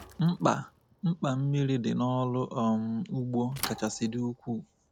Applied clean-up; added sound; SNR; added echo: none; Thump, thud / Bicycle; 18 dB; none.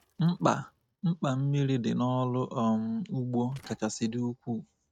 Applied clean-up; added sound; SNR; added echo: neural mask model RNNoise.